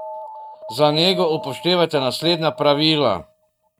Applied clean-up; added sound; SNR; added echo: neural mask model RNNoise.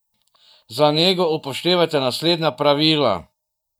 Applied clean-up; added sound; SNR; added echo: neural mask model DeepFilterNet 3.